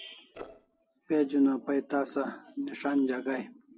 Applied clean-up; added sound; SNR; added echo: neural separator model SepFormer DNS4.